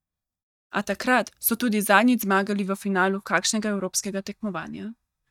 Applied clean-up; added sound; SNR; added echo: neural mask model DeepFilterNet 3.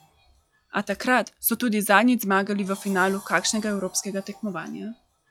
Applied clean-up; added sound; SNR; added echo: classical method log-MMSE.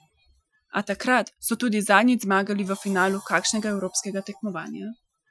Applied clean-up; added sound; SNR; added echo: classical method Wiener filter.